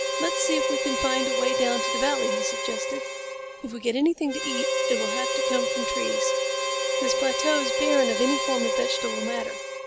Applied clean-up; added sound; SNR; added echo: none; Harmonica; -3 dB; none.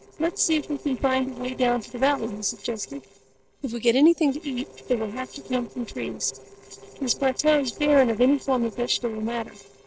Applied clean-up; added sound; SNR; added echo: neural separator model SepFormer DNS4.